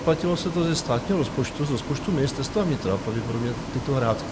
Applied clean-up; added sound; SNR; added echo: none; Bus; 8 dB; none.